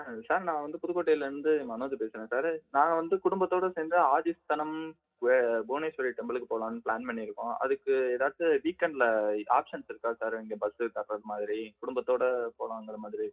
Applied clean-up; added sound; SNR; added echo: none; none; none; reverberation time 0.3 s.